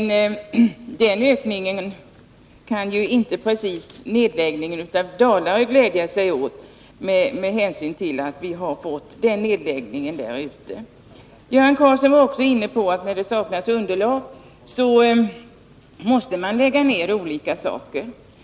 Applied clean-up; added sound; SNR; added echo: none; none; none; none.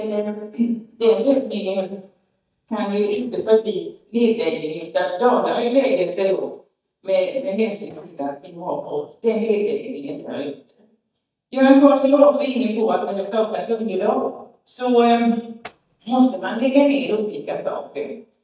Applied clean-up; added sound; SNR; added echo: neural mask model DeepFilterNet 3.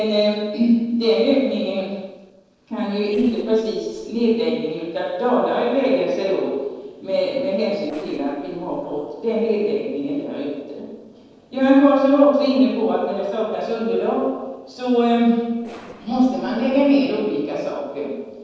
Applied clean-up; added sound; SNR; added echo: neural separator model SepFormer DNS4.